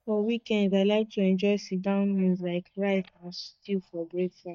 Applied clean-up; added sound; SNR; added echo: neural mask model DeepFilterNet 3.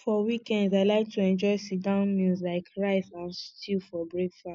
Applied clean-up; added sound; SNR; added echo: none; none; none; none.